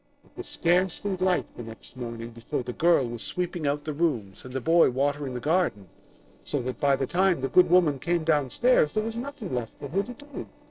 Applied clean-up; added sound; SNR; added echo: neural separator model SepFormer DNS4.